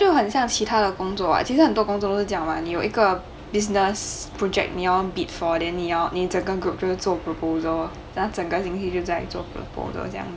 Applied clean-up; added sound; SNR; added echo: none; none; none; none.